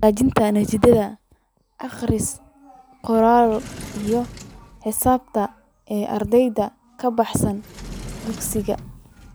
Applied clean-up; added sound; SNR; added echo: none; Sliding door; 18 dB; none.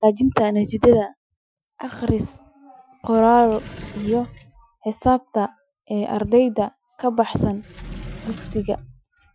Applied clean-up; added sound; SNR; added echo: classical method Wiener filter.